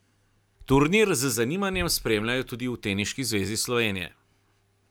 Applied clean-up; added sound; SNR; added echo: none; none; none; none.